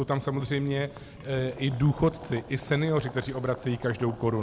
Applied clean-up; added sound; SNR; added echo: none; Boiling; 17 dB; none.